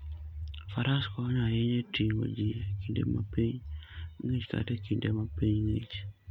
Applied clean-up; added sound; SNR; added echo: none; none; none; none.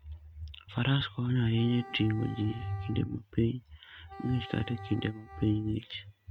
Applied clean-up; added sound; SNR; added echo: neural mask model RNNoise.